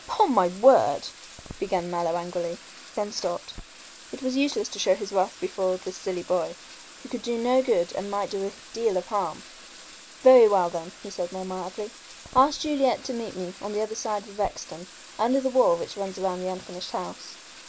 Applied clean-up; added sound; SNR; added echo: none; Bathtub (filling or washing); 19 dB; none.